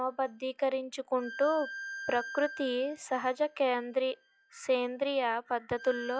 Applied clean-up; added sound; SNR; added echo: classical method log-MMSE.